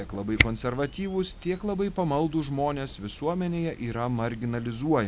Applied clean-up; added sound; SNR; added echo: none; Camera; 7 dB; none.